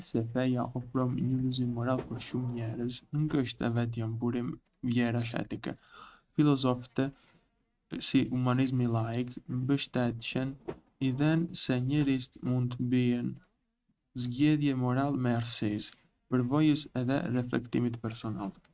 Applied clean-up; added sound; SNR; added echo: neural mask model RNNoise.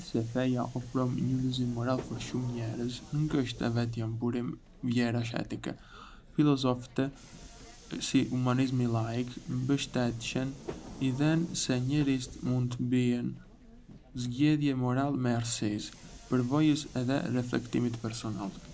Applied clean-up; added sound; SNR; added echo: none; Subway, metro, underground; 18 dB; none.